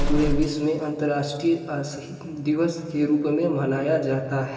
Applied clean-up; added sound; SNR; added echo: none; Explosion; 7 dB; reverberation time 2.3 s.